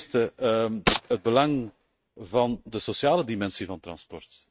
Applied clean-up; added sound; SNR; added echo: neural mask model RNNoise.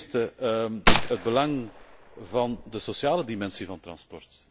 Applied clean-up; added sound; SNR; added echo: none; Gunshot, gunfire; -2 dB; none.